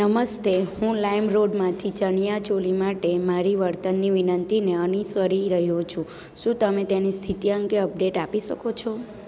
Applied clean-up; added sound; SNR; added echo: none; none; none; none.